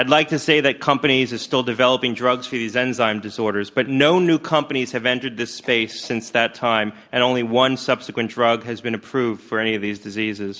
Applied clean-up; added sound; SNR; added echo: none; none; none; none.